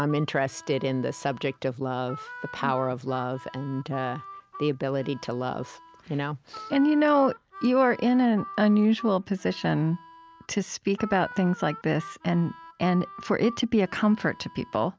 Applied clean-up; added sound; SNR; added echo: none; Harmonica; 18 dB; none.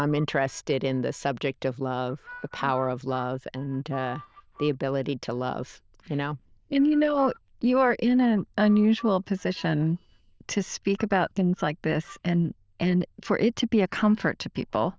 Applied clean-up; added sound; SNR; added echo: neural diffusion model UNIVERSE++.